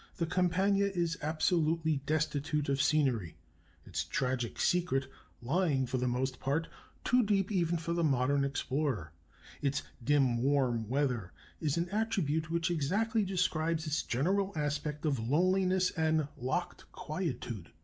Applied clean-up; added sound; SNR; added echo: none; none; none; none.